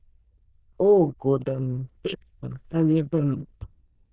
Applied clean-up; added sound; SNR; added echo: neural diffusion model UNIVERSE++.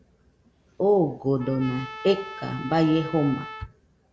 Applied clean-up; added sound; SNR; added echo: none; Trumpet; 15 dB; none.